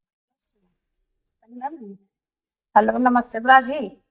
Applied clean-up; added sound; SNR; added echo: neural mask model DeepFilterNet 3.